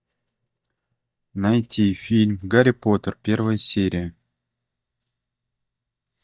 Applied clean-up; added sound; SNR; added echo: neural mask model DeepFilterNet 3.